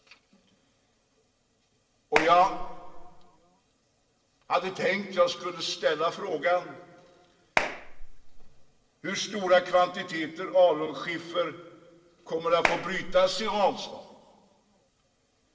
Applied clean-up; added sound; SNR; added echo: none; Clapping; 4 dB; reverberation time 1.9 s.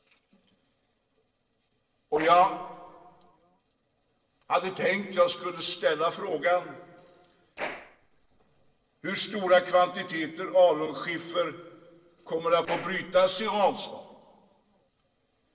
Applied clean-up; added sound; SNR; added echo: neural separator model SepFormer DNS4.